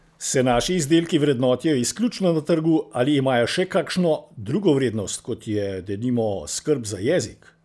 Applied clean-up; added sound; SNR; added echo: none; none; none; none.